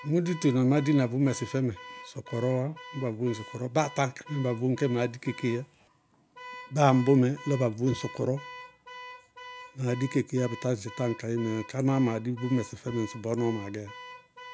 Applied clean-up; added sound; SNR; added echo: none; Alarm / Car; 17 dB; none.